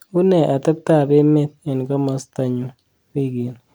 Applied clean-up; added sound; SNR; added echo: none; none; none; none.